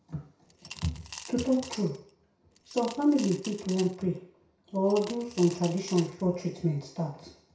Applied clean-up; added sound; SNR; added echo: none; Coin (dropping) / Glass; 16 dB; reverberation time 0.6 s.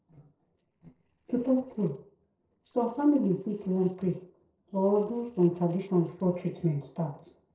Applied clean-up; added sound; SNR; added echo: neural separator model SepFormer DNS4.